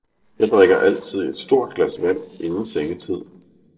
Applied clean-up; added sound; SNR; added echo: neural separator model SepFormer DNS4.